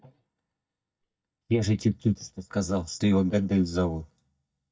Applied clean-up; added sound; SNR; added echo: neural mask model DeepFilterNet 3.